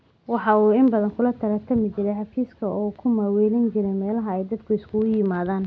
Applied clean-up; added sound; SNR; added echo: none; none; none; none.